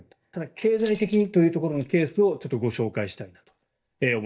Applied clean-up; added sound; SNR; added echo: neural mask model DeepFilterNet 3.